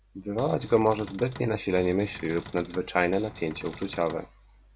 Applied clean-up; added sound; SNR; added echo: none; Cupboard open or close; 17 dB; none.